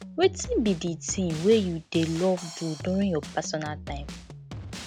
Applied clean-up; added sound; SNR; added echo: none; Drum kit; 12 dB; none.